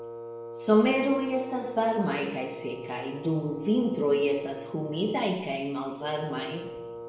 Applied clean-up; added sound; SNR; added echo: none; Wind instrument, woodwind instrument; 13 dB; reverberation time 0.9 s.